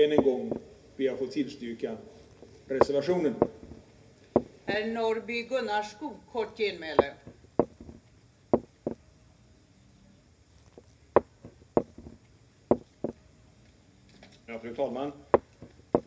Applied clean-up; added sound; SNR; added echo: none; Walk, footsteps; -1 dB; reverberation time 0.3 s.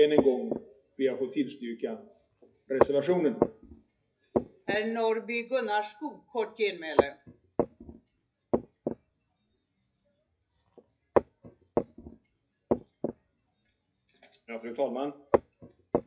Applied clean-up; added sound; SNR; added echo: classical method WPE with log-MMSE.